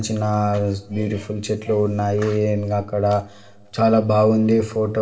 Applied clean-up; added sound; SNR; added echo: none; none; none; reverberation time 1.6 s.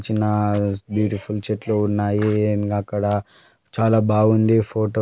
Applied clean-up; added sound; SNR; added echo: none; none; none; none.